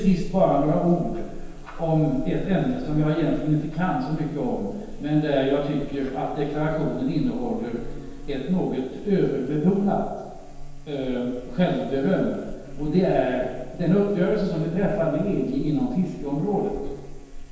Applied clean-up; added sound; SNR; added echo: none; Buzz; 11 dB; reverberation time 1.2 s.